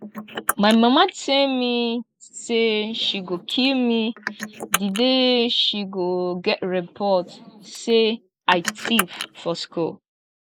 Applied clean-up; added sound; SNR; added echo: neural mask model Resemble Enhance denoiser.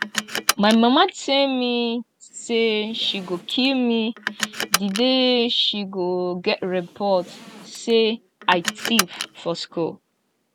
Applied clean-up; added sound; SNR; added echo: none; Car; 10 dB; none.